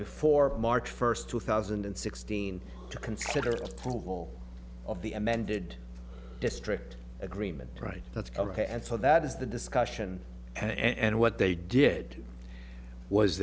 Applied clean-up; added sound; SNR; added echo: none; Splash, splatter; 14 dB; none.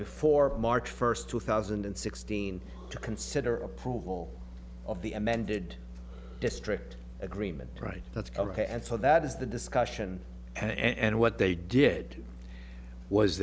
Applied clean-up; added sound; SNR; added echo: none; none; none; none.